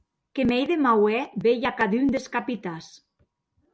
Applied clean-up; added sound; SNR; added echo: none; none; none; none.